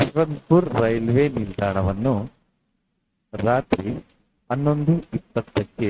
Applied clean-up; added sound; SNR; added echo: neural mask model RNNoise.